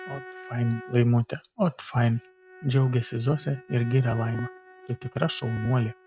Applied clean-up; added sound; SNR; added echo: neural mask model RNNoise.